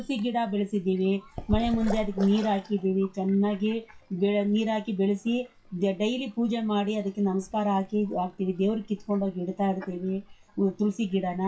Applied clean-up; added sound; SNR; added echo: classical method WPE with log-MMSE.